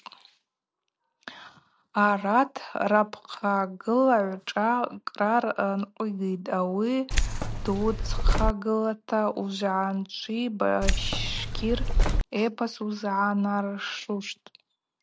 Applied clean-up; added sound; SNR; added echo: none; Keys jangling; -3 dB; none.